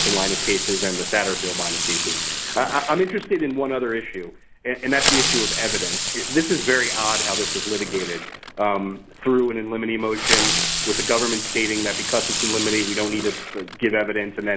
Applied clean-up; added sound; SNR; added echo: none; Fireworks; 1 dB; none.